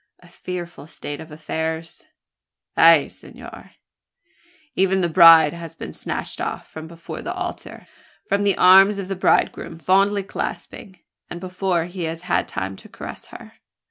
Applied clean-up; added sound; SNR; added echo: none; none; none; none.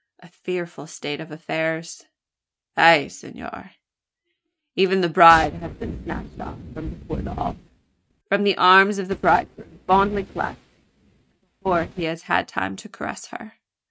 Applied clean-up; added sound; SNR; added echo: neural mask model RNNoise.